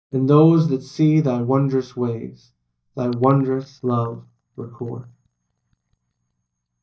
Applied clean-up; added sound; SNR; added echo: neural mask model DeepFilterNet 3.